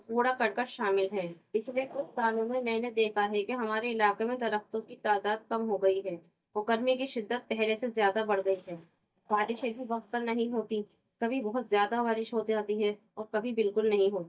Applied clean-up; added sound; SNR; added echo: neural mask model DeepFilterNet 3.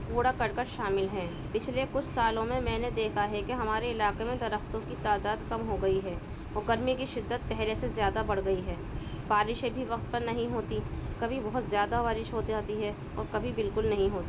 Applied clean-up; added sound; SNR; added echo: none; none; none; none.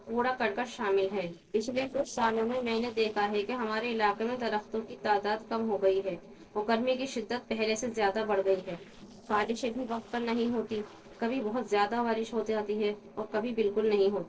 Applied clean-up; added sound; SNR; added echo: neural separator model SepFormer DNS4.